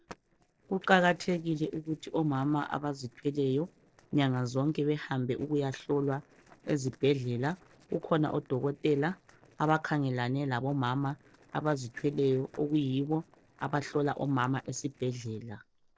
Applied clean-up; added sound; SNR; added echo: neural separator model SepFormer DNS4.